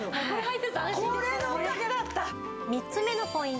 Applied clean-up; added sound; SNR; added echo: none; none; none; none.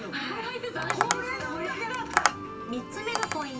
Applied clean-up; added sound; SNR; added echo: none; Tap; -1 dB; reverberation time 0.2 s.